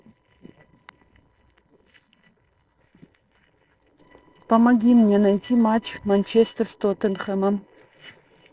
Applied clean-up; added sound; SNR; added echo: neural separator model SepFormer DNS4.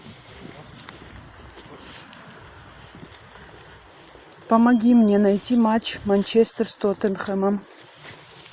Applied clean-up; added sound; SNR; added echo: none; none; none; none.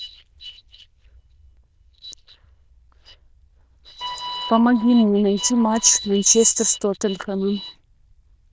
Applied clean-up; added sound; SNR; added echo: neural diffusion model UNIVERSE++.